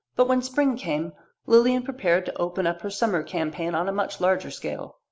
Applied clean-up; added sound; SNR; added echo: none; none; none; none.